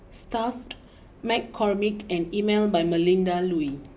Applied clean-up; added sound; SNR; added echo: none; none; none; none.